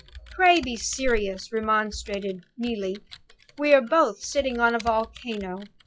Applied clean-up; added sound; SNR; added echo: classical method log-MMSE.